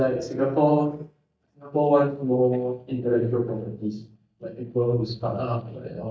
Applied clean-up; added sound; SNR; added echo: neural mask model DeepFilterNet 3.